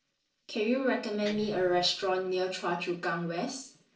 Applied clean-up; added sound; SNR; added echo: neural separator model SepFormer DNS4.